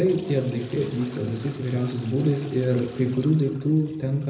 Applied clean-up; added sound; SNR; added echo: none; Toilet flush / Water; 19 dB; reverberation time 0.4 s.